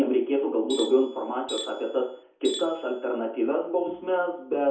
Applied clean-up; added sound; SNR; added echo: none; Tools; 13 dB; reverberation time 0.6 s.